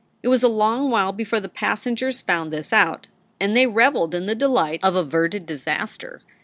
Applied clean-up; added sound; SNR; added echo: none; none; none; none.